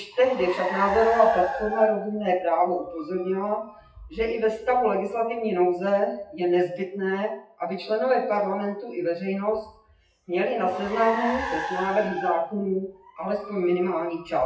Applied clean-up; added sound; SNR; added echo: classical method WPE with log-MMSE.